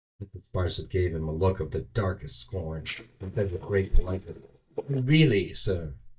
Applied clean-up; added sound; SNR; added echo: neural mask model DeepFilterNet 3.